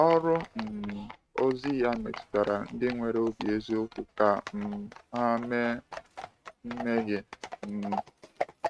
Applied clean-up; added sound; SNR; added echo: neural mask model RNNoise.